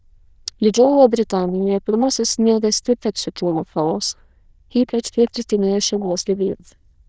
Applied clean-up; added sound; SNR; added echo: neural diffusion model UNIVERSE++.